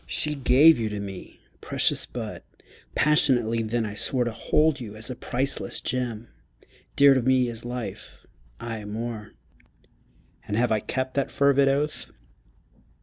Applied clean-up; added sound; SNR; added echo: none; none; none; none.